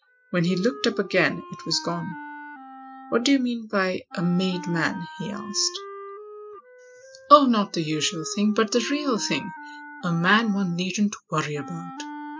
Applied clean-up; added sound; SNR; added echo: classical method spectral subtraction.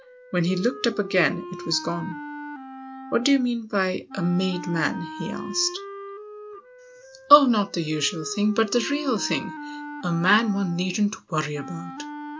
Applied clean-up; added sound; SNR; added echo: none; Wind instrument, woodwind instrument; 13 dB; none.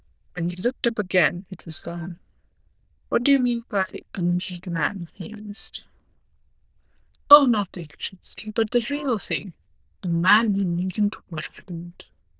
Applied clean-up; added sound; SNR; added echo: neural diffusion model UNIVERSE++.